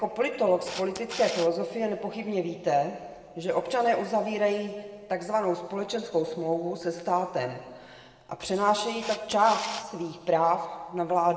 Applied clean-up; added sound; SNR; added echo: none; Camera; 18 dB; reverberation time 1.4 s.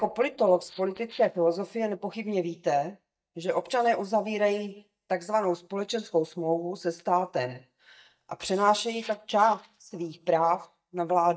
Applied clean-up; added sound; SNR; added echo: neural mask model DeepFilterNet 3.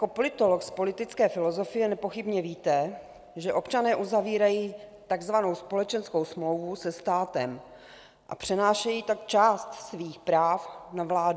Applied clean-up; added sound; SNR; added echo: none; none; none; none.